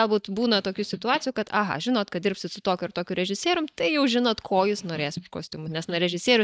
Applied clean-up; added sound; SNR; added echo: neural mask model DeepFilterNet 3.